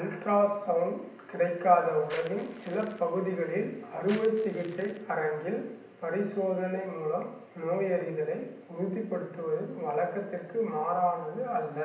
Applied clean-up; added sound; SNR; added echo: none; Crackle; 18 dB; reverberation time 0.8 s.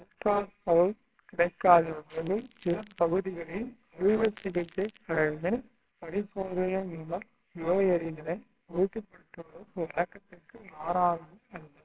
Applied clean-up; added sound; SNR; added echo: neural separator model SepFormer WHAMR!.